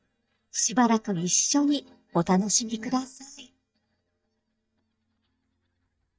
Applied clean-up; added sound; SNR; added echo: neural mask model DeepFilterNet 3.